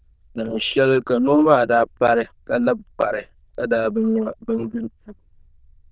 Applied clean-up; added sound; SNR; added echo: neural diffusion model UNIVERSE++.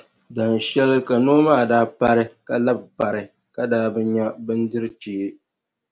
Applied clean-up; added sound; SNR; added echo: none; none; none; none.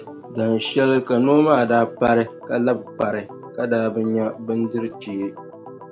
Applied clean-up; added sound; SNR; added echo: none; Organ; 17 dB; none.